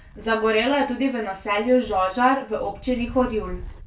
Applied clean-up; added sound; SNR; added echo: none; Wind; 17 dB; reverberation time 0.2 s.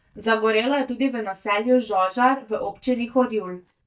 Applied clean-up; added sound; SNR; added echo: neural mask model DeepFilterNet 3.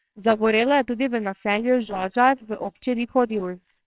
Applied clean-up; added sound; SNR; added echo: neural separator model SepFormer WHAMR!.